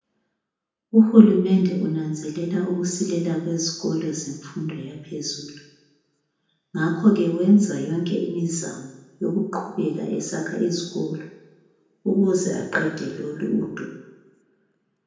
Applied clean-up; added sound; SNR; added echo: none; none; none; reverberation time 0.8 s.